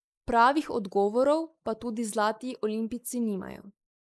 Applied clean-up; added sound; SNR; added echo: neural mask model Resemble Enhance denoiser.